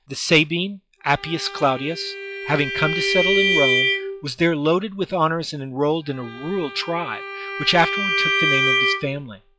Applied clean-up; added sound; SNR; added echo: classical method log-MMSE.